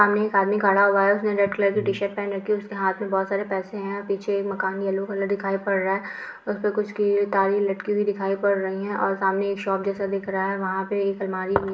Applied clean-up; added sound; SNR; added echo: none; Brass instrument; 14 dB; reverberation time 0.5 s.